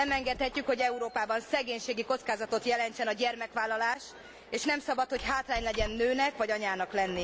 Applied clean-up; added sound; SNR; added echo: none; Piano + Squeak; 16 dB; none.